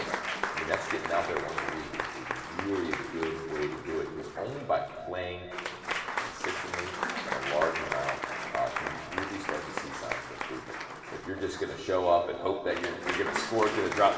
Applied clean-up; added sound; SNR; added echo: none; Applause / Crowd; 4 dB; reverberation time 2.3 s.